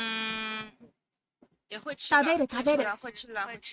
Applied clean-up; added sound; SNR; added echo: neural mask model RNNoise.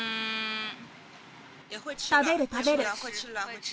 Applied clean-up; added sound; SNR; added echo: none; none; none; none.